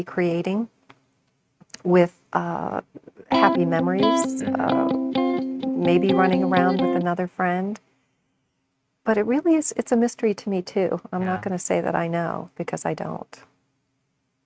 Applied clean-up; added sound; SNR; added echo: neural mask model RNNoise.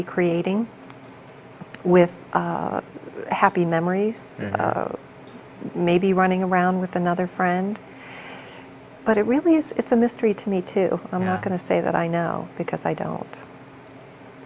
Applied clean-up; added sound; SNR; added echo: none; none; none; none.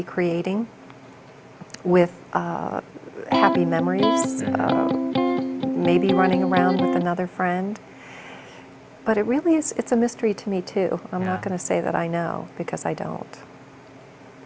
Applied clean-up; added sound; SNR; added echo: none; Electric guitar; -2 dB; none.